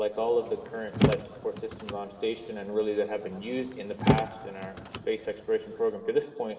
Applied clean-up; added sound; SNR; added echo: none; Car; 2 dB; reverberation time 1.6 s.